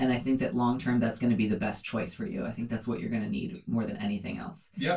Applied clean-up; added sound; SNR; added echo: none; none; none; reverberation time 0.1 s.